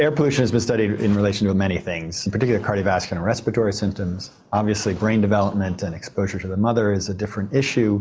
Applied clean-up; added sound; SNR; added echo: none; none; none; none.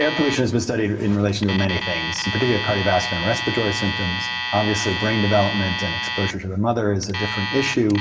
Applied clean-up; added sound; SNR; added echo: none; Alarm; 6 dB; reverberation time 3.0 s.